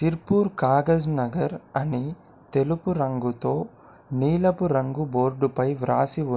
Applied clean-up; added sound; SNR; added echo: none; none; none; none.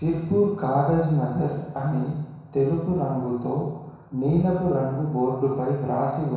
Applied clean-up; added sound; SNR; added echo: none; none; none; reverberation time 1.1 s.